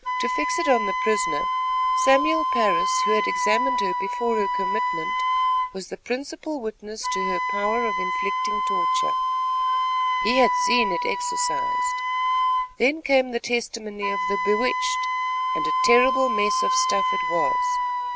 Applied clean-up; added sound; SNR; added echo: none; Wind instrument, woodwind instrument; -3 dB; none.